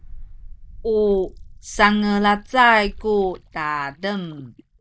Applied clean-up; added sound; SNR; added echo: neural mask model DeepFilterNet 3.